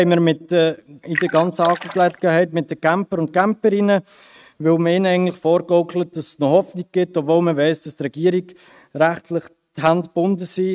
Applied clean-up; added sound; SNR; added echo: neural mask model RNNoise.